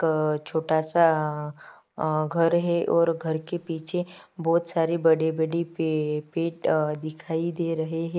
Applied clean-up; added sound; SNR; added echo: neural mask model Resemble Enhance denoiser.